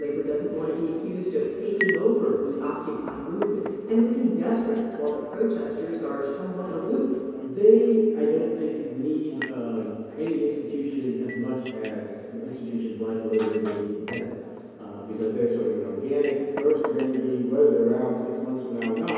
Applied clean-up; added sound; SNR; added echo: none; Chink, clink; 15 dB; reverberation time 2.2 s.